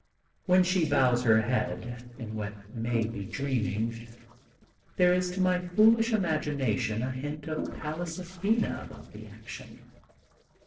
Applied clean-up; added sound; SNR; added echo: neural separator model SepFormer DNS4.